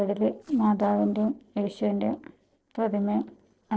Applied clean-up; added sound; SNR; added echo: neural separator model SepFormer DNS4.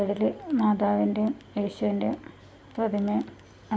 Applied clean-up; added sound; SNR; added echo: none; none; none; none.